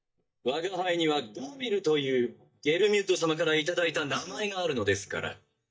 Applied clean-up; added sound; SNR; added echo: neural mask model DeepFilterNet 3.